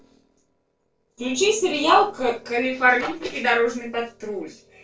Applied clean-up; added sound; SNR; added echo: neural separator model SepFormer DNS4.